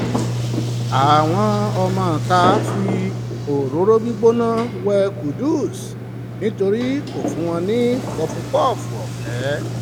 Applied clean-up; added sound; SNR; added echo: none; Sliding door; 4 dB; none.